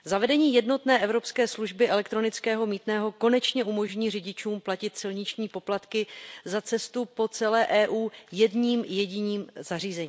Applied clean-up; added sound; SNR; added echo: none; none; none; none.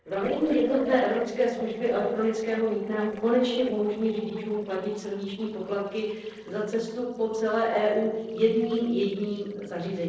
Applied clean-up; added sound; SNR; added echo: neural separator model SepFormer DNS4.